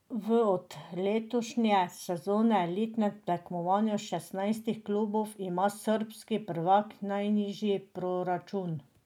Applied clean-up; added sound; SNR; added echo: none; none; none; none.